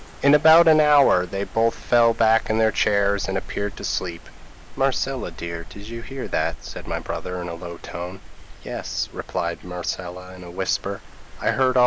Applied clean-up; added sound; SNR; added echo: none; Wind; 11 dB; none.